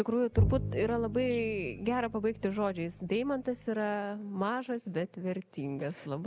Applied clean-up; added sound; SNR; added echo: none; Bowed string instrument; 3 dB; none.